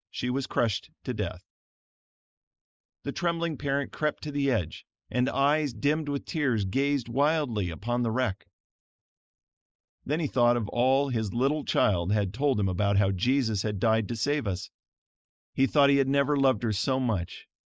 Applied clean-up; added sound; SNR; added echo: neural mask model Resemble Enhance denoiser.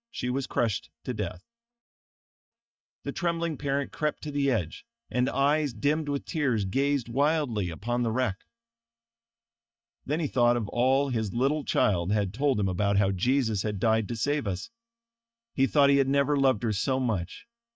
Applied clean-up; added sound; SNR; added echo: neural mask model DeepFilterNet 3.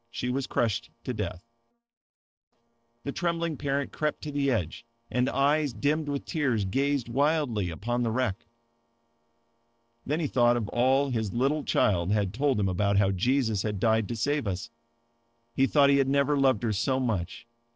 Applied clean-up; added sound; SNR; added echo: neural separator model SepFormer DNS4.